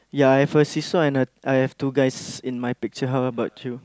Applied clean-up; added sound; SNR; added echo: none; none; none; none.